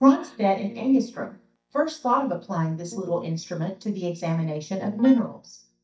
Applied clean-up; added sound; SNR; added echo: neural mask model DeepFilterNet 3.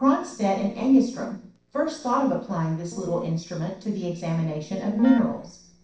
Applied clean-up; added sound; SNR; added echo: neural separator model SepFormer DNS4.